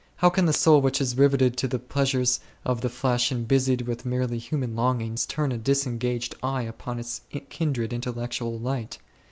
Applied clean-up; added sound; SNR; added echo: none; none; none; none.